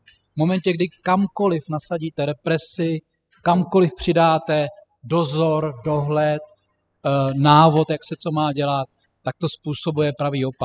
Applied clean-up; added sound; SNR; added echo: classical method spectral subtraction.